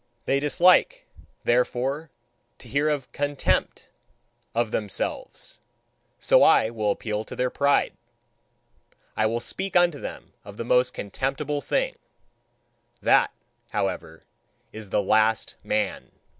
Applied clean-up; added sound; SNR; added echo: none; none; none; none.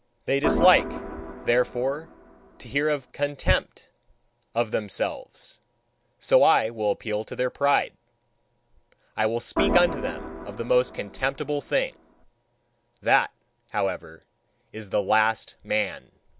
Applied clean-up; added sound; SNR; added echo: none; Organ; 5 dB; none.